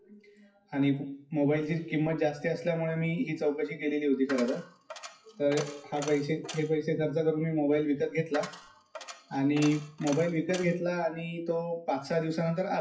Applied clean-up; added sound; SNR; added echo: classical method WPE with log-MMSE.